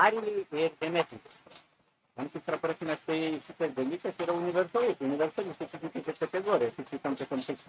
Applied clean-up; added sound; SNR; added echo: neural mask model RNNoise.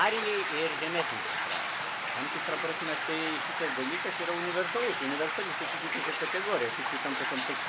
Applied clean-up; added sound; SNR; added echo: none; Stream; -1 dB; none.